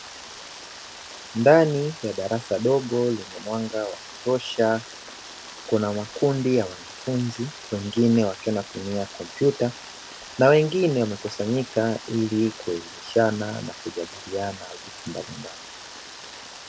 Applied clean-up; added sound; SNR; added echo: none; Rain; 16 dB; none.